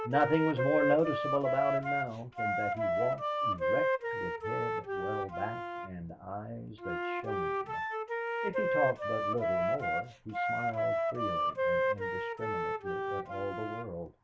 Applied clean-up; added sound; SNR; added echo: none; Wind instrument, woodwind instrument; -3 dB; none.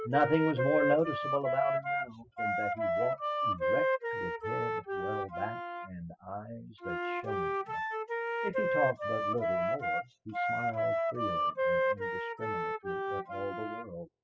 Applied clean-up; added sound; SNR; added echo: classical method spectral subtraction.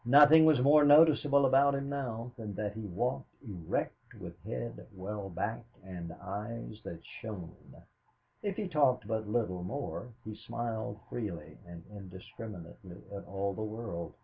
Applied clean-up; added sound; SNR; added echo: none; none; none; none.